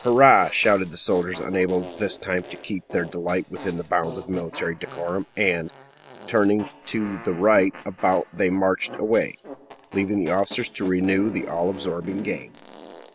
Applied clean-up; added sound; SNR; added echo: none; Fart; 17 dB; none.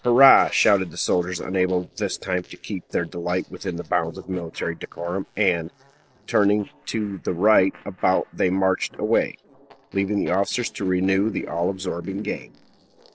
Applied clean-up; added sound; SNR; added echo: neural separator model SepFormer DNS4.